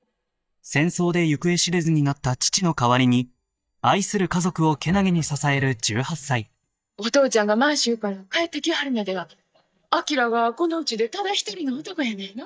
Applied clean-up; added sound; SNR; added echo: neural mask model DeepFilterNet 3.